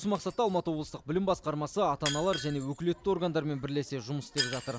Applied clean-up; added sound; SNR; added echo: none; Shatter; 11 dB; none.